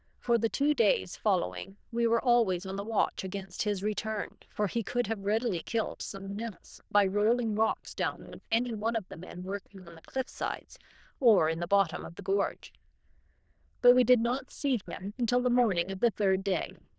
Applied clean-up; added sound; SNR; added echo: neural diffusion model UNIVERSE++.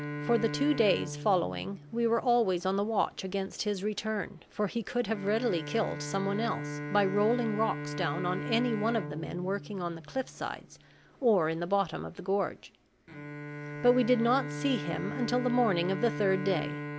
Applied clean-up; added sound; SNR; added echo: none; Bowed string instrument; 9 dB; none.